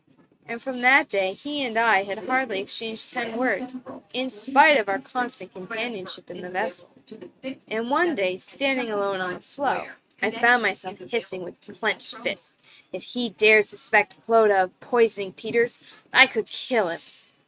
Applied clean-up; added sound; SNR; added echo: neural mask model RNNoise.